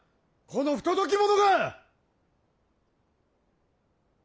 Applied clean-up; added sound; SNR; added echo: none; none; none; none.